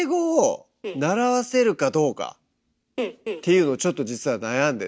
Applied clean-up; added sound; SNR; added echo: none; none; none; none.